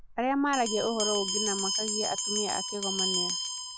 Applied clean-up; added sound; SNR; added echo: none; Bell; 0 dB; none.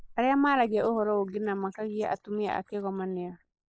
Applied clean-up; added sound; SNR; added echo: neural mask model Resemble Enhance denoiser.